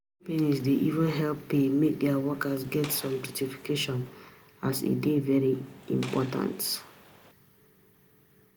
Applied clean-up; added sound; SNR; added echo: none; Gunshot, gunfire; 18 dB; none.